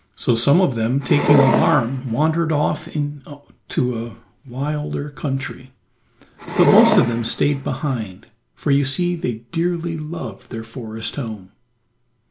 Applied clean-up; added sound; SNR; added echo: none; Wood; 0 dB; none.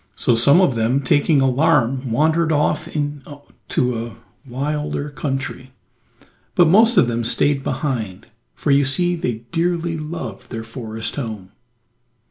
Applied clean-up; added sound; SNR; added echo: none; none; none; none.